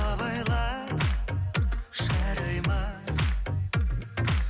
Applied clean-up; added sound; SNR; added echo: none; none; none; none.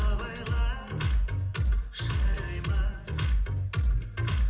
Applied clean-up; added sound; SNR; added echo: none; none; none; reverberation time 0.6 s.